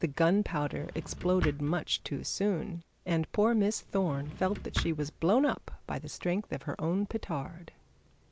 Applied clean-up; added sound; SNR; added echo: none; Drawer open or close; 10 dB; none.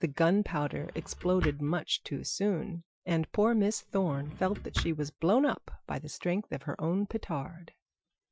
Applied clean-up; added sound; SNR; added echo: classical method Wiener filter.